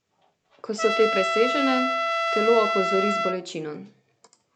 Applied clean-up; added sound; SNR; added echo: none; Trumpet; 0 dB; none.